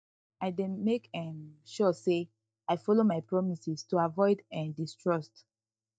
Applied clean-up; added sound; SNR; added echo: neural mask model DeepFilterNet 3.